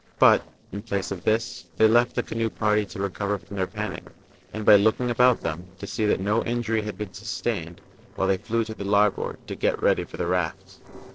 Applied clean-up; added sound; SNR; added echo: neural separator model SepFormer DNS4.